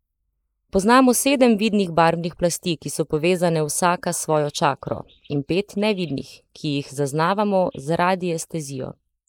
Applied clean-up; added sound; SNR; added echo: neural mask model Resemble Enhance denoiser.